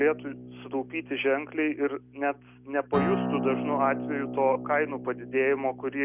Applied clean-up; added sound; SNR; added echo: none; Acoustic guitar; 7 dB; none.